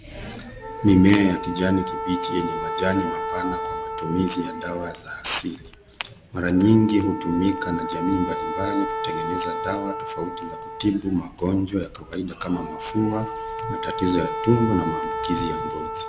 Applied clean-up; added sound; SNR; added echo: none; Wind instrument, woodwind instrument; 7 dB; none.